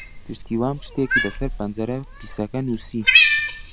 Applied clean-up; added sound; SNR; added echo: none; Cat; -4 dB; none.